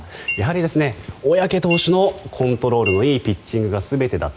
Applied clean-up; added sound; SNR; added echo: none; Chink, clink; 13 dB; none.